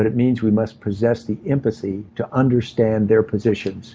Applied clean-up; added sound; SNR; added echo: none; none; none; none.